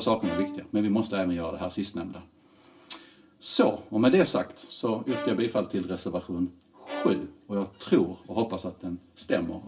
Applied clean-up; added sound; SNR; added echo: none; Bowed string instrument; 11 dB; reverberation time 0.2 s.